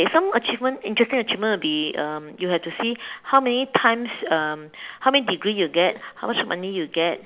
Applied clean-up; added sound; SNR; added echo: none; none; none; none.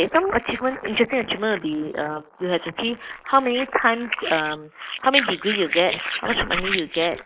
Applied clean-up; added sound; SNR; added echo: neural mask model Resemble Enhance denoiser.